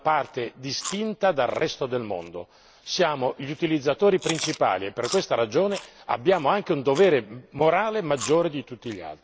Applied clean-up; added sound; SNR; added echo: none; Chewing, mastication; 17 dB; none.